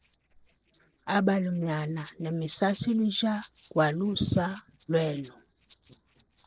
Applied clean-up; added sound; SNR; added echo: neural separator model SepFormer DNS4.